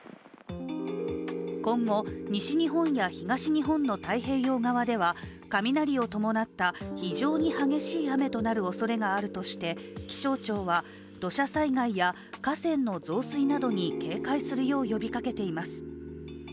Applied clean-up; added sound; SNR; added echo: none; none; none; none.